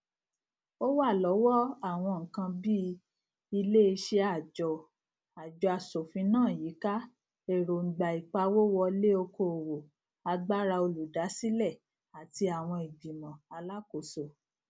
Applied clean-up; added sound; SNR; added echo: none; none; none; none.